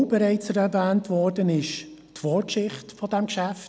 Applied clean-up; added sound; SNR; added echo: none; none; none; none.